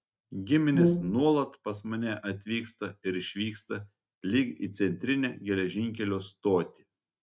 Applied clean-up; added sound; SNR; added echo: neural mask model RNNoise.